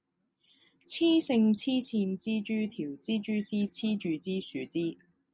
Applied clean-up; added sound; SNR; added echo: none; none; none; none.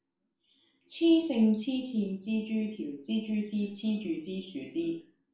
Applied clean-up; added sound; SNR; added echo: none; none; none; reverberation time 0.4 s.